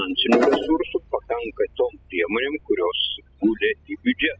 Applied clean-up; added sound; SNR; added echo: classical method spectral subtraction.